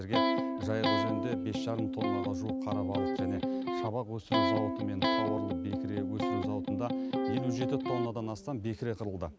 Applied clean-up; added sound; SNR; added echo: none; Electric guitar; -5 dB; none.